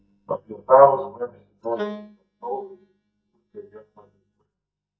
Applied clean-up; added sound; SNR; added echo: neural mask model DeepFilterNet 3.